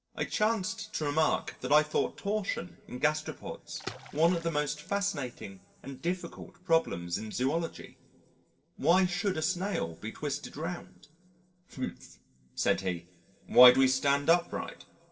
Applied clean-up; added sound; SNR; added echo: neural separator model SepFormer DNS4.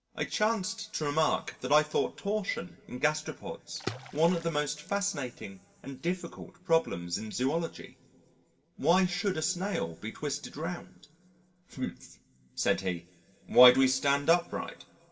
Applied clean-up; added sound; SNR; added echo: none; Water / Splash, splatter; 16 dB; reverberation time 1.4 s.